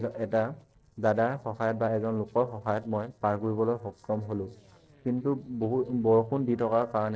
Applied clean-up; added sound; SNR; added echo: neural separator model SepFormer DNS4.